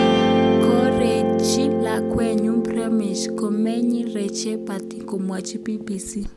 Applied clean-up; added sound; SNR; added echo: none; Guitar; -4 dB; none.